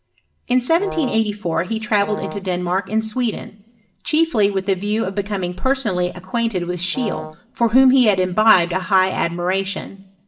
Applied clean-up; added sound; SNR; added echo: none; Brass instrument; 11 dB; reverberation time 0.5 s.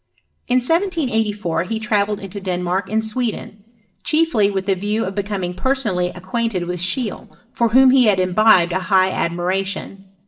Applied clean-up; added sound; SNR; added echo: neural separator model SepFormer DNS4.